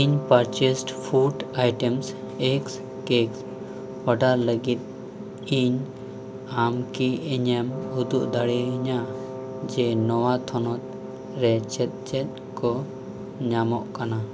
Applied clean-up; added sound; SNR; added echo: none; Wind instrument, woodwind instrument; 12 dB; none.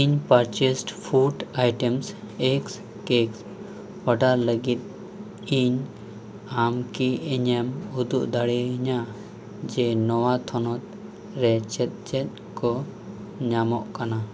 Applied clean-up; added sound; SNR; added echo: none; none; none; none.